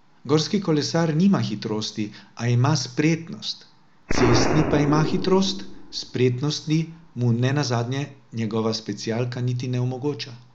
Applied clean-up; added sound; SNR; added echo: none; Explosion; 7 dB; none.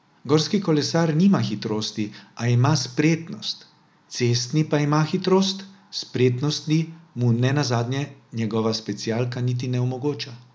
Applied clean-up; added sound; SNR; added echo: none; none; none; none.